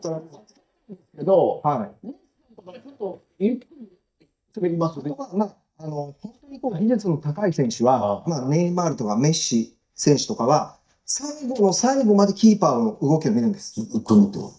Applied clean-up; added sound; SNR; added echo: neural mask model DeepFilterNet 3.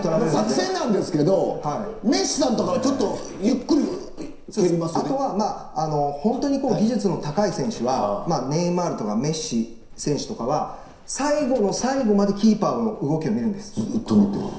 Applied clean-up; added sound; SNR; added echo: none; Livestock, farm animals, working animals; 19 dB; reverberation time 0.7 s.